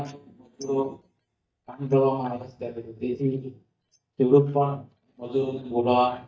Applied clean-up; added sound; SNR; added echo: neural mask model DeepFilterNet 3.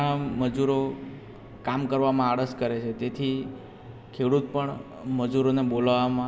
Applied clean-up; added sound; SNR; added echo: none; none; none; none.